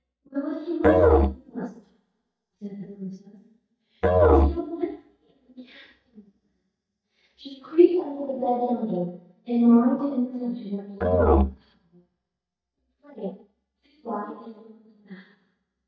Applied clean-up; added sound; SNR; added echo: neural mask model DeepFilterNet 3.